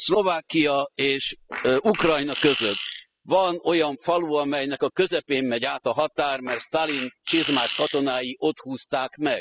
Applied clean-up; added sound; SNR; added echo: classical method spectral subtraction.